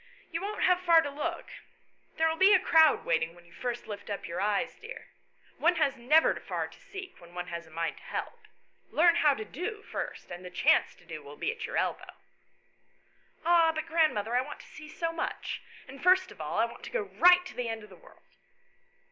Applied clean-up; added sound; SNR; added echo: none; none; none; none.